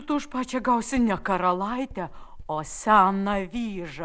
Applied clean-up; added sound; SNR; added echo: none; Writing; 17 dB; none.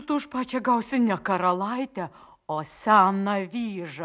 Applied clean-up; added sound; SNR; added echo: none; none; none; none.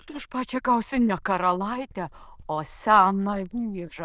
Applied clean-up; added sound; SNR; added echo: neural diffusion model UNIVERSE++.